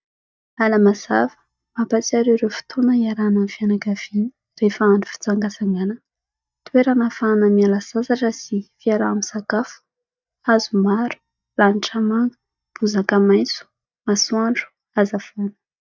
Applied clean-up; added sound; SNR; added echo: neural mask model DeepFilterNet 3.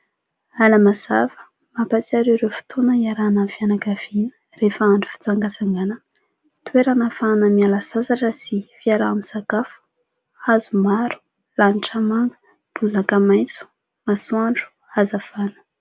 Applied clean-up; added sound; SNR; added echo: none; none; none; none.